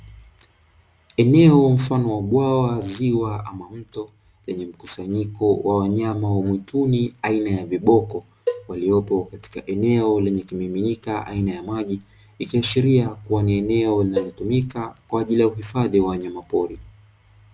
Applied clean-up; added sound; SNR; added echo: none; Cowbell; 10 dB; none.